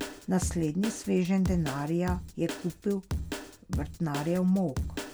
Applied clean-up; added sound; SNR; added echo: none; Drum kit; 7 dB; none.